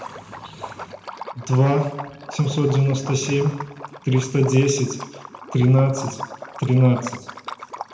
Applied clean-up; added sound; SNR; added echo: none; Liquid; 14 dB; reverberation time 0.8 s.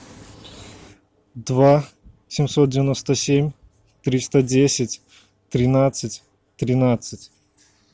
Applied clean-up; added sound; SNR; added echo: none; none; none; none.